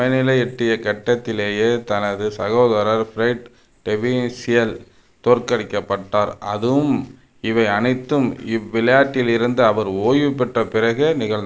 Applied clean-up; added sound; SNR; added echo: none; none; none; none.